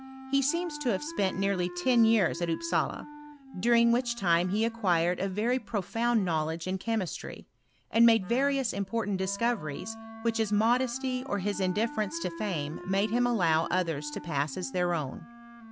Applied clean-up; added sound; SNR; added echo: none; Wind instrument, woodwind instrument; 15 dB; none.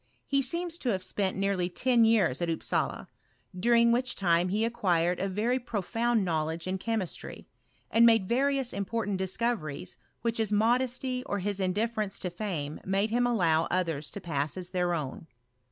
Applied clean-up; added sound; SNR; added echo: none; none; none; none.